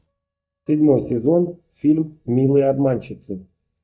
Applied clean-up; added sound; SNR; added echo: neural mask model DeepFilterNet 3.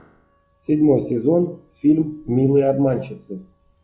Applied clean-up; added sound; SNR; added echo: classical method log-MMSE.